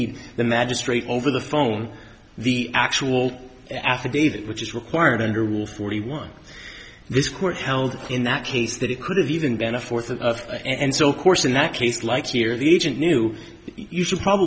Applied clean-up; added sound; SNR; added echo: none; none; none; none.